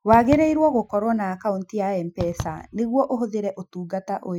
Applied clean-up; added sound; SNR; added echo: classical method Wiener filter.